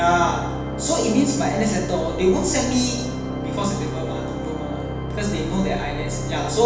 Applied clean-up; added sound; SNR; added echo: none; Organ; 4 dB; reverberation time 0.9 s.